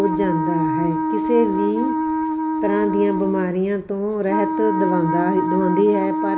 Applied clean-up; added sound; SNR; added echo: none; Wind instrument, woodwind instrument; 1 dB; none.